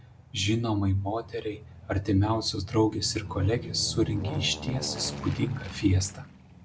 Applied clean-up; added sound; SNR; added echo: none; Aircraft; 12 dB; none.